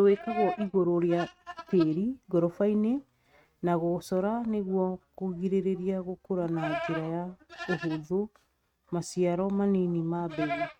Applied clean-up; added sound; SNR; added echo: neural mask model RNNoise.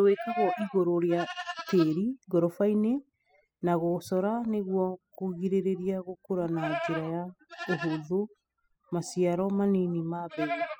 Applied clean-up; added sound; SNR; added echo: classical method spectral subtraction.